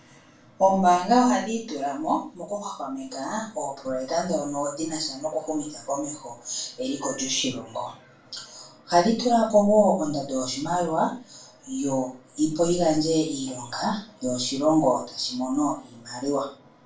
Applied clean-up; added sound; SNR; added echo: none; none; none; reverberation time 0.3 s.